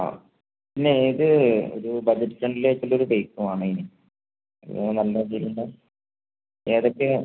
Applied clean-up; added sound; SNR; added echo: none; none; none; none.